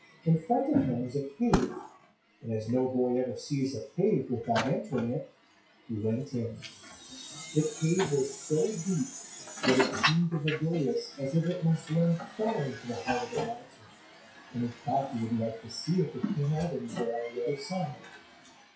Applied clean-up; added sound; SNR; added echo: classical method WPE with log-MMSE.